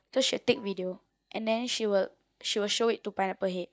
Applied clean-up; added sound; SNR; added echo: neural mask model DeepFilterNet 3.